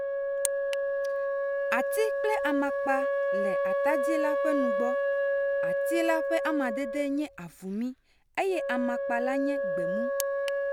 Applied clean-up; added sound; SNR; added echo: none; Wind instrument, woodwind instrument; -3 dB; none.